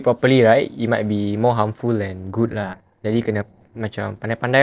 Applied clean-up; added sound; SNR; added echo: neural separator model SepFormer DNS4.